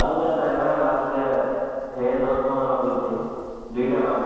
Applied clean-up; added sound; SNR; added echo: none; Wind; 14 dB; reverberation time 2.1 s.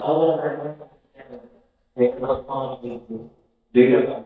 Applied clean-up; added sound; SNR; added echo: neural mask model DeepFilterNet 3.